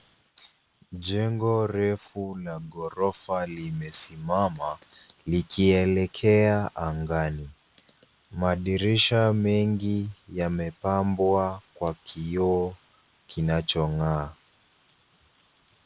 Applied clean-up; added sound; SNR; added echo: none; none; none; none.